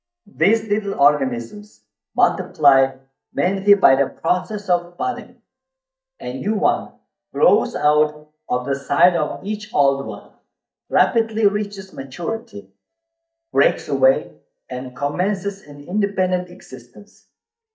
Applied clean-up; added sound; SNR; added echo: neural mask model DeepFilterNet 3.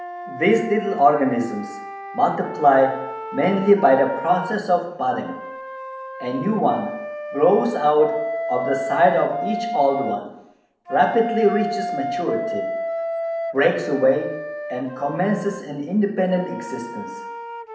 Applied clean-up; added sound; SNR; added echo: none; Wind instrument, woodwind instrument; 8 dB; reverberation time 0.8 s.